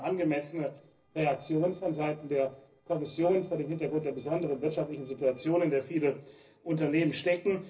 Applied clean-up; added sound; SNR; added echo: neural separator model SepFormer DNS4.